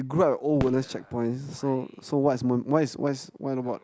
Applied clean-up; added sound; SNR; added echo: none; Fireworks; 14 dB; none.